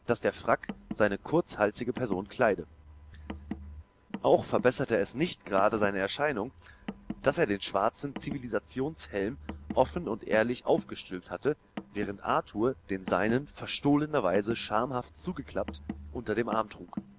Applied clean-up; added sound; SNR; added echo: none; Car; 14 dB; none.